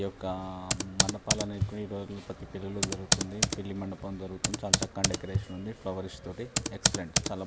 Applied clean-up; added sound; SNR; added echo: none; Computer keyboard; -5 dB; none.